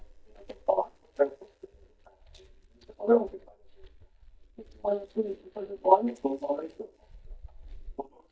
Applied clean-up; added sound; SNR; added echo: neural mask model DeepFilterNet 3.